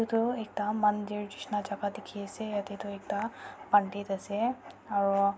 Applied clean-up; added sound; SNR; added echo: none; none; none; none.